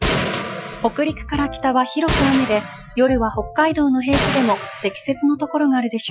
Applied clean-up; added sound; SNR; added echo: classical method Wiener filter.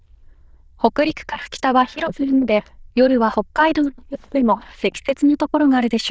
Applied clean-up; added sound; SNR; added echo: neural diffusion model UNIVERSE++.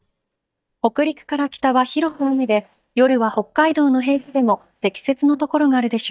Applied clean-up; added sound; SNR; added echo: neural mask model DeepFilterNet 3.